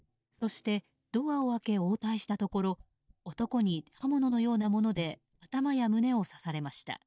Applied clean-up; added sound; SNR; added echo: neural mask model DeepFilterNet 3.